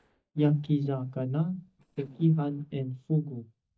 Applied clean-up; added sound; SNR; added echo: neural mask model DeepFilterNet 3.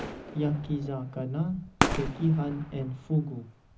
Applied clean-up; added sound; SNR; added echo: none; Fireworks; 4 dB; reverberation time 0.4 s.